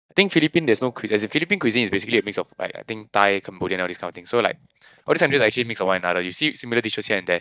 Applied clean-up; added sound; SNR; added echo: neural mask model DeepFilterNet 3.